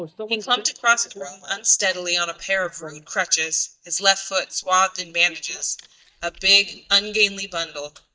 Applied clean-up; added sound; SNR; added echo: neural mask model DeepFilterNet 3.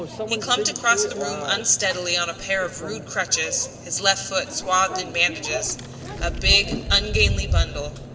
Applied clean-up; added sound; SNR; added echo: none; Microwave oven; 5 dB; reverberation time 1.6 s.